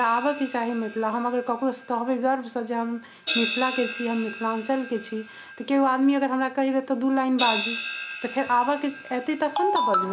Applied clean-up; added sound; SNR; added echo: none; Crash cymbal; 11 dB; none.